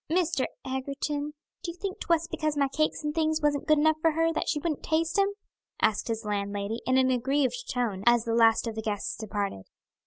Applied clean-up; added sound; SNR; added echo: none; none; none; none.